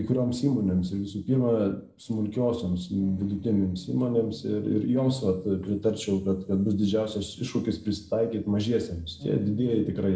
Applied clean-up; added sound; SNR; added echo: neural separator model SepFormer DNS4.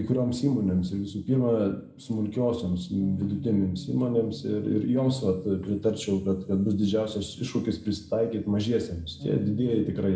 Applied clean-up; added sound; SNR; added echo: none; Bass guitar; 16 dB; reverberation time 1.0 s.